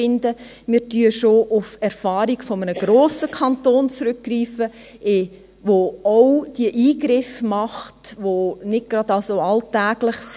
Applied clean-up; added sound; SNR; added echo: none; none; none; none.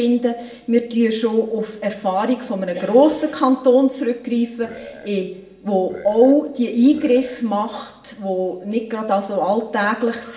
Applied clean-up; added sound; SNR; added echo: none; Burping, eructation; 19 dB; reverberation time 0.6 s.